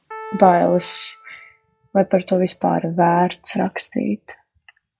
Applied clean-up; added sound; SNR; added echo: classical method log-MMSE.